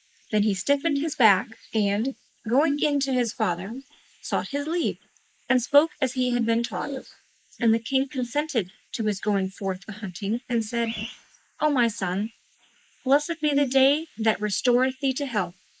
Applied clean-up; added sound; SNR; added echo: neural mask model Resemble Enhance denoiser.